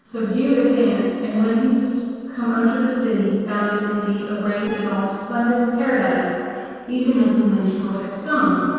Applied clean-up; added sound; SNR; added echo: neural separator model SepFormer DNS4.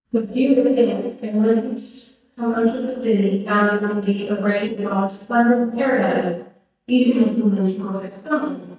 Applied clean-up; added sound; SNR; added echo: neural mask model DeepFilterNet 3.